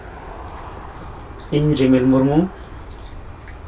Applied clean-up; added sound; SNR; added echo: none; Aircraft; 13 dB; reverberation time 0.2 s.